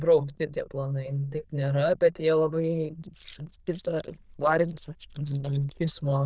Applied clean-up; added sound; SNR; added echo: neural diffusion model UNIVERSE++.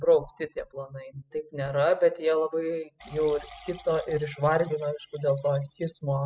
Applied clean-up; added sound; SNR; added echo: classical method spectral subtraction.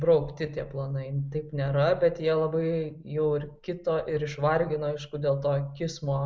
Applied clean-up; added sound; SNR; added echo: none; none; none; none.